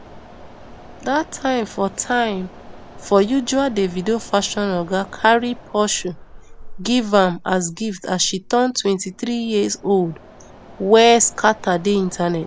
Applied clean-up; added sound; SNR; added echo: none; Mechanisms; 19 dB; none.